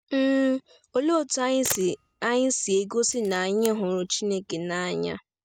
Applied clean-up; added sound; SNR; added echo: none; Camera; 16 dB; none.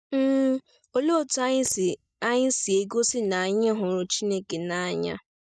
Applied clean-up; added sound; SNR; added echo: neural mask model DeepFilterNet 3.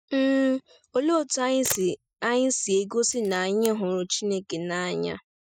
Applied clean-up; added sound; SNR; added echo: classical method Wiener filter.